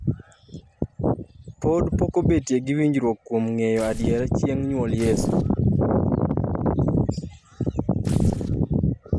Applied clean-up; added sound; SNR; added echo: none; Tearing; 15 dB; none.